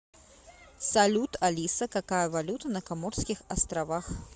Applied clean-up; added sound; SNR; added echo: none; none; none; none.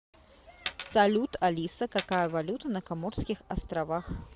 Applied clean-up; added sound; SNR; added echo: none; Coin (dropping); 13 dB; none.